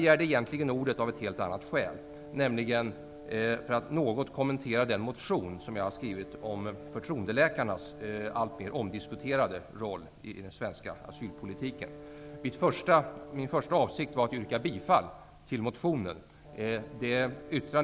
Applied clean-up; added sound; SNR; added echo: none; Brass instrument; 17 dB; none.